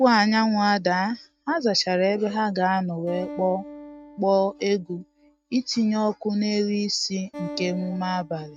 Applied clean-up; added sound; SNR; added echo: neural mask model RNNoise.